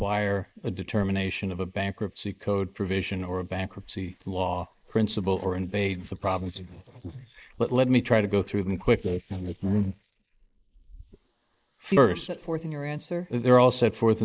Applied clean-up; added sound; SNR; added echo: neural mask model Resemble Enhance denoiser.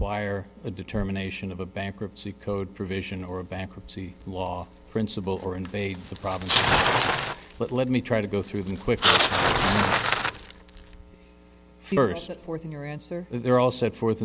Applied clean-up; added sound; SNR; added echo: none; Bicycle; 1 dB; none.